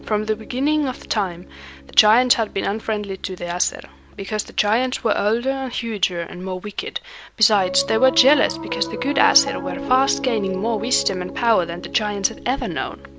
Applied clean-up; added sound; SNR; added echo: none; Piano; 12 dB; none.